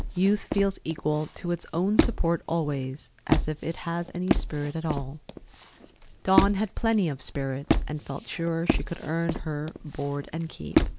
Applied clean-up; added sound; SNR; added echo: none; Squeak; 0 dB; none.